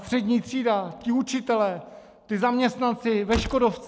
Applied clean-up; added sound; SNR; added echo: none; Slam; 16 dB; none.